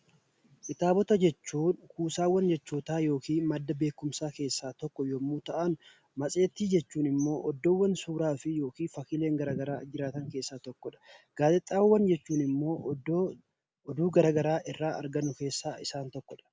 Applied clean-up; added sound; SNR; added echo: none; none; none; none.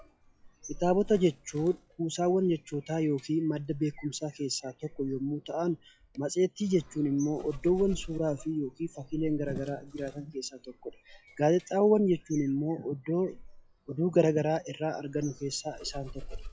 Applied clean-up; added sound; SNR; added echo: classical method log-MMSE.